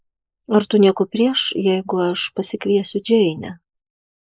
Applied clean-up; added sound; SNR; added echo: neural mask model Resemble Enhance denoiser.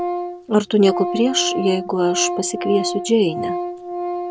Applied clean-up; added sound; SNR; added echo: none; Organ; 5 dB; none.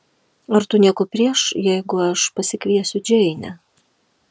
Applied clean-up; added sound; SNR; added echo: none; none; none; none.